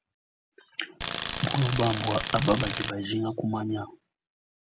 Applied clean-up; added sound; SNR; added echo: none; Tools; 3 dB; none.